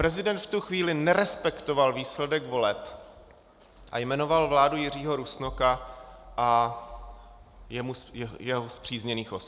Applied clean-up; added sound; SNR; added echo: none; none; none; none.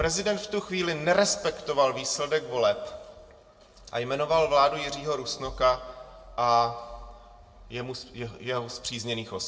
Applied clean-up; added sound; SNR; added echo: none; none; none; reverberation time 0.9 s.